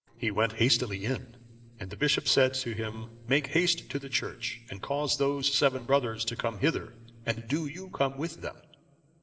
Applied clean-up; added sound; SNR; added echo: neural separator model SepFormer DNS4.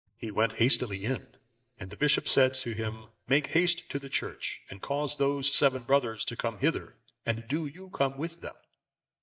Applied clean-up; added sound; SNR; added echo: neural mask model DeepFilterNet 3.